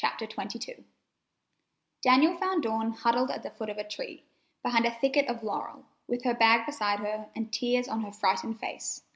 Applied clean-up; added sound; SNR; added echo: none; none; none; none.